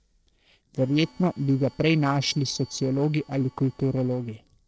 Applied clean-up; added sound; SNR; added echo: neural separator model SepFormer DNS4.